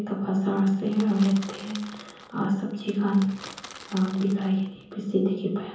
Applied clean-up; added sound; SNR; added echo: none; Crackle / Crushing; 18 dB; reverberation time 0.7 s.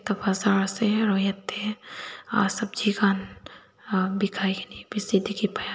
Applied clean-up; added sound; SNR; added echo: none; none; none; none.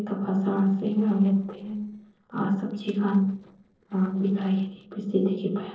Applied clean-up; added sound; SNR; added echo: neural separator model SepFormer DNS4.